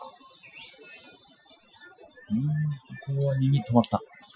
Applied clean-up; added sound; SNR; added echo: classical method Wiener filter.